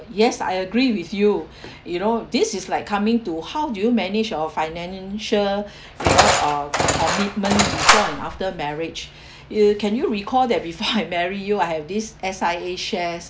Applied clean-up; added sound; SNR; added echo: none; Engine; -3 dB; none.